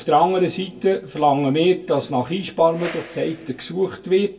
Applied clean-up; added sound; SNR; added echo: none; Whoosh, swoosh, swish; 17 dB; reverberation time 0.2 s.